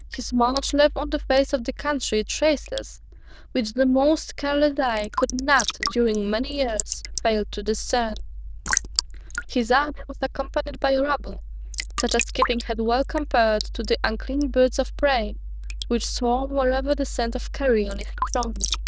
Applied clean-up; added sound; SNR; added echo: neural diffusion model UNIVERSE++.